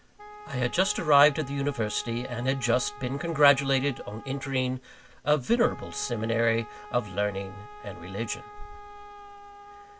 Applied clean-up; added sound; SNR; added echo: none; Wind instrument, woodwind instrument; 17 dB; none.